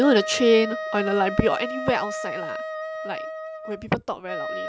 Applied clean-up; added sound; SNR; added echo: none; Wind instrument, woodwind instrument; 7 dB; none.